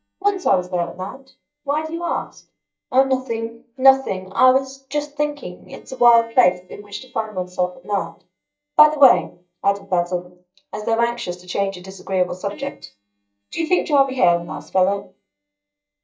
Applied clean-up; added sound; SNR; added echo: neural mask model DeepFilterNet 3.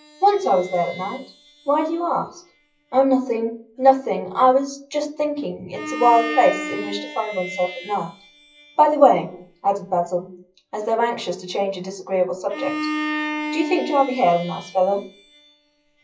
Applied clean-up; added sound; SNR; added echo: classical method WPE with log-MMSE.